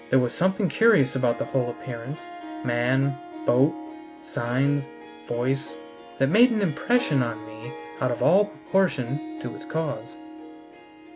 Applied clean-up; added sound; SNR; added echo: none; Harp; 13 dB; none.